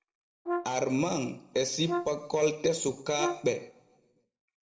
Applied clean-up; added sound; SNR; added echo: none; Brass instrument; 6 dB; reverberation time 0.7 s.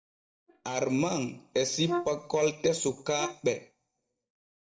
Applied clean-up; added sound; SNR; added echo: neural mask model DeepFilterNet 3.